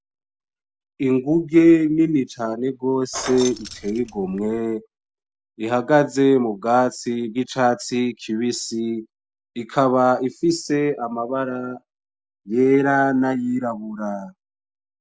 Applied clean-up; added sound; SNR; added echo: none; Keys jangling; 13 dB; none.